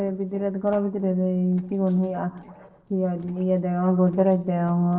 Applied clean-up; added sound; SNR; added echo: neural separator model SepFormer DNS4.